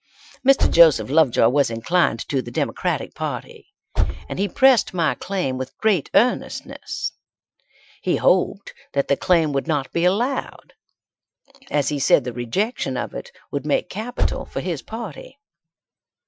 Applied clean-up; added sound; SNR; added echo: classical method Wiener filter.